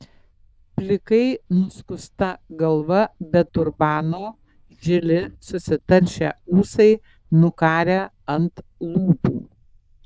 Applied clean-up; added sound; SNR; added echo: neural diffusion model UNIVERSE++.